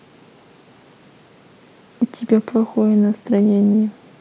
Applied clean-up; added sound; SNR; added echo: none; none; none; none.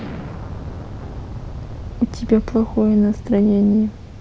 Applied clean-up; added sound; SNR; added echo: none; Explosion; 11 dB; none.